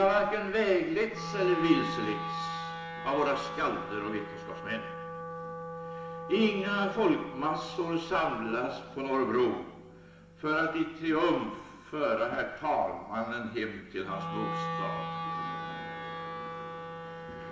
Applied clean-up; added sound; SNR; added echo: none; Wind instrument, woodwind instrument; 8 dB; reverberation time 1.0 s.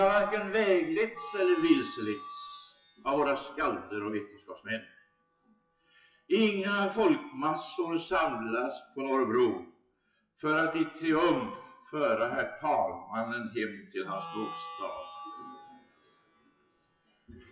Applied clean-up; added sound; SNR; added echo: classical method WPE with log-MMSE.